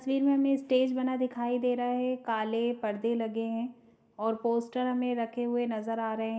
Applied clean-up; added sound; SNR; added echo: none; none; none; reverberation time 1.6 s.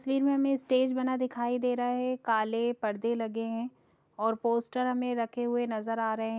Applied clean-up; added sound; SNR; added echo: none; none; none; none.